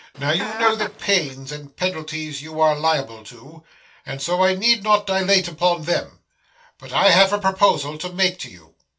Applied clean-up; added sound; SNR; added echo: none; Chicken, rooster; 9 dB; reverberation time 0.2 s.